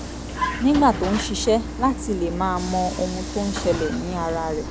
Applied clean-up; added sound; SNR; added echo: none; Vehicle; 6 dB; none.